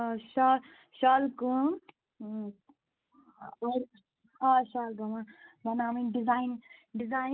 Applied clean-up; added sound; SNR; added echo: none; none; none; none.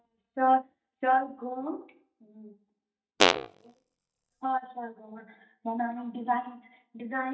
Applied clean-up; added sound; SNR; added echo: neural mask model DeepFilterNet 3.